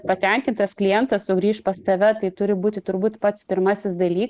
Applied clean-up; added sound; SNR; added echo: neural mask model Resemble Enhance denoiser.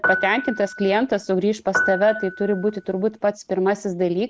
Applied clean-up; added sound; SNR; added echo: none; Piano; 6 dB; none.